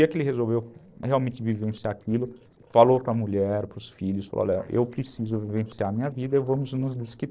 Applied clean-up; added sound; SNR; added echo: neural separator model SepFormer DNS4.